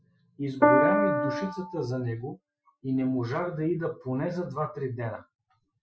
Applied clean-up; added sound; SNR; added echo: classical method Wiener filter.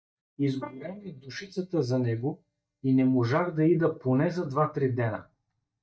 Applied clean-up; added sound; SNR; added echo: neural mask model DeepFilterNet 3.